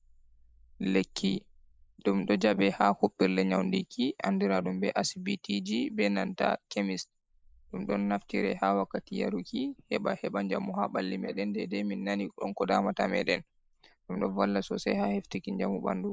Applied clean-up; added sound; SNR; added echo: neural mask model Resemble Enhance denoiser.